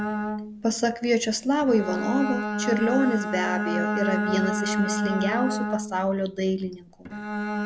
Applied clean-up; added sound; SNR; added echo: none; Bowed string instrument; 2 dB; none.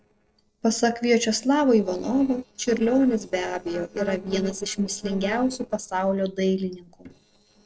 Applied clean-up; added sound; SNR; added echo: neural separator model SepFormer DNS4.